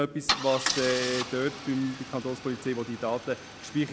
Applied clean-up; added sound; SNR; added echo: none; Idling / Engine starting / Car; 5 dB; none.